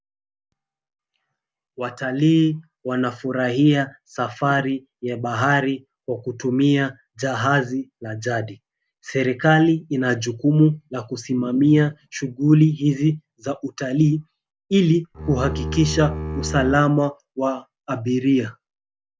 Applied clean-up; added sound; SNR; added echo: none; Bowed string instrument; 7 dB; none.